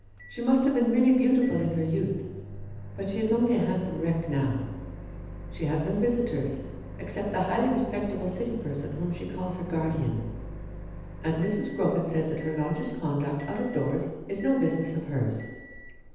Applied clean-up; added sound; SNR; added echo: none; Microwave oven; 13 dB; reverberation time 1.1 s.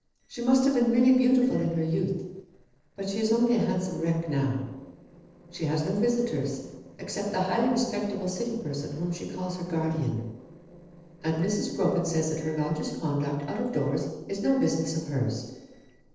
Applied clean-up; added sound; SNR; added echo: neural separator model SepFormer DNS4.